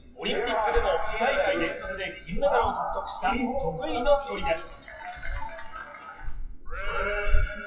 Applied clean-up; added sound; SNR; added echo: classical method WPE with log-MMSE.